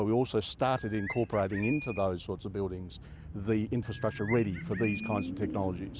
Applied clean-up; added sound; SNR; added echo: none; Bird; 12 dB; none.